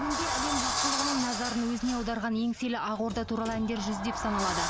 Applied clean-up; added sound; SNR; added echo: none; Sliding door; 2 dB; none.